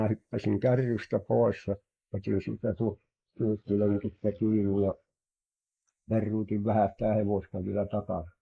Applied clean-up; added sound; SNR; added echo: neural mask model Resemble Enhance denoiser.